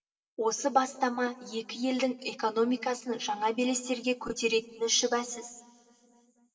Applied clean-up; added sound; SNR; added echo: none; none; none; reverberation time 2.8 s.